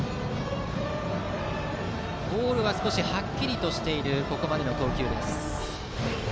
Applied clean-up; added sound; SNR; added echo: none; none; none; none.